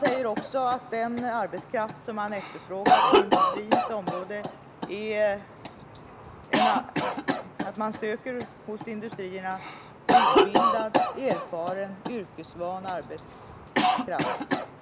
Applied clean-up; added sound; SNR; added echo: none; Cough; -4 dB; none.